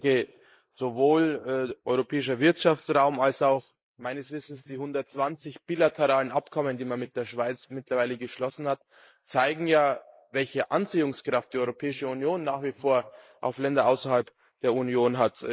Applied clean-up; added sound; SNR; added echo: neural mask model Resemble Enhance denoiser.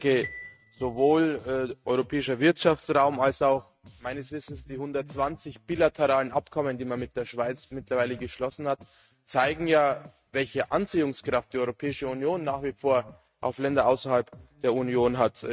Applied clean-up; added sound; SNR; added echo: neural mask model RNNoise.